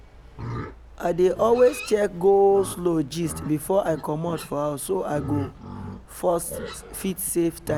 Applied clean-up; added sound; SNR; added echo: none; Livestock, farm animals, working animals; 14 dB; none.